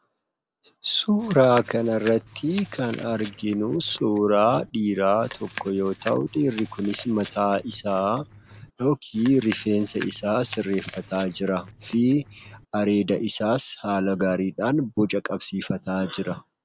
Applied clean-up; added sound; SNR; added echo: none; Chewing, mastication; 18 dB; none.